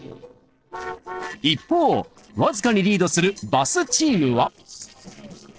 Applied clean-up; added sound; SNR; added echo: neural separator model SepFormer DNS4.